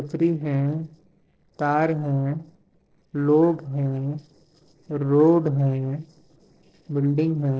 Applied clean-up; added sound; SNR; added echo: neural separator model SepFormer DNS4.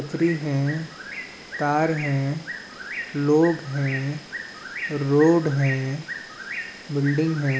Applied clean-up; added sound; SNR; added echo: none; Bird; 11 dB; none.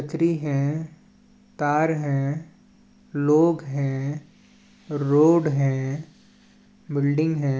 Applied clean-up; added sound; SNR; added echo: none; none; none; none.